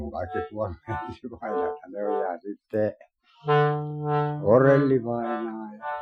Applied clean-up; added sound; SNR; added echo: classical method Wiener filter.